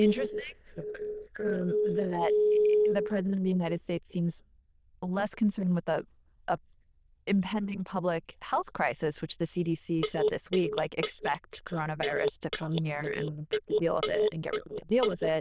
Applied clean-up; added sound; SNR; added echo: neural diffusion model UNIVERSE++.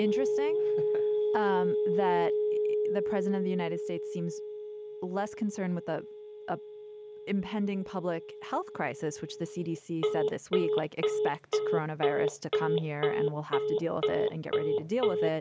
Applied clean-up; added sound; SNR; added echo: none; Telephone; -3 dB; none.